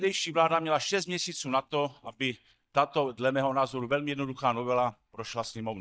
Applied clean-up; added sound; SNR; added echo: neural mask model DeepFilterNet 3.